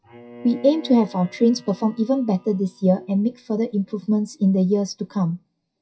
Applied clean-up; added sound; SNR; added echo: classical method WPE with log-MMSE.